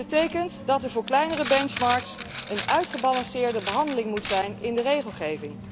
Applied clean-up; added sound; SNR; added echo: none; Coin (dropping); 9 dB; none.